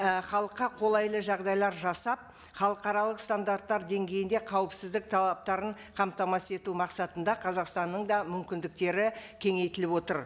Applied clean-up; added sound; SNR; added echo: none; none; none; none.